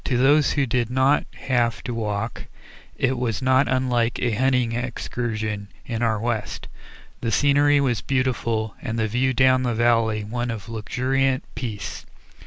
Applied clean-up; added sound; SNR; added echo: none; none; none; none.